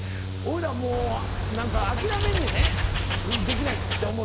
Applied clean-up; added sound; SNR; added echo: none; Wild animals + Mechanical fan; -4 dB; none.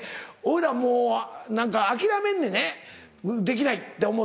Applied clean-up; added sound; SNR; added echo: none; none; none; none.